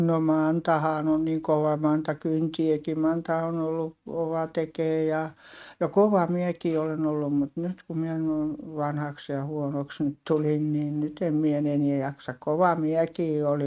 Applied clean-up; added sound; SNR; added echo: neural mask model RNNoise.